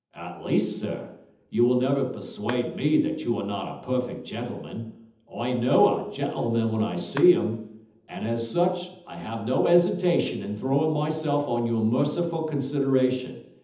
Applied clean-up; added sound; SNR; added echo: none; Clapping; 19 dB; reverberation time 0.8 s.